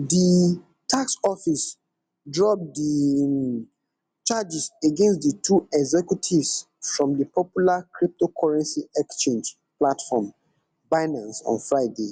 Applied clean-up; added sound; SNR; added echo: none; none; none; none.